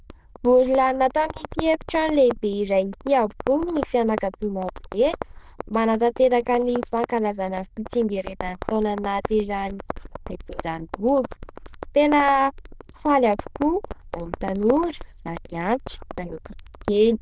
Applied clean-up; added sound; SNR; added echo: neural diffusion model UNIVERSE++.